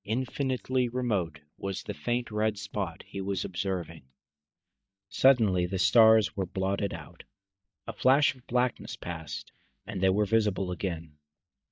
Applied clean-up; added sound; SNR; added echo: neural mask model DeepFilterNet 3.